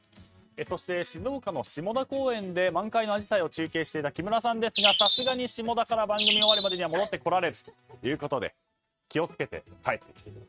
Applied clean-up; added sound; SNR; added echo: neural mask model RNNoise.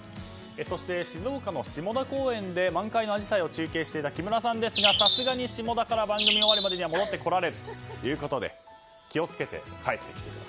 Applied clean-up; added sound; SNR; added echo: none; Bird; -3 dB; none.